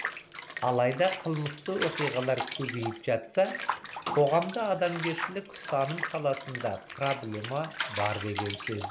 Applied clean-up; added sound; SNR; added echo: none; Bathtub (filling or washing) / Water; 7 dB; none.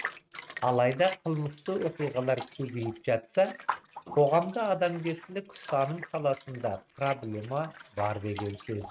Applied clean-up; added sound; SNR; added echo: neural mask model RNNoise.